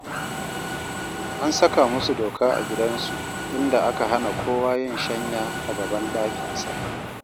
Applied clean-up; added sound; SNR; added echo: none; Mechanisms; 5 dB; none.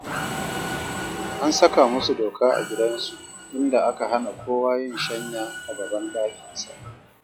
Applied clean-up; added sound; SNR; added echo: classical method log-MMSE.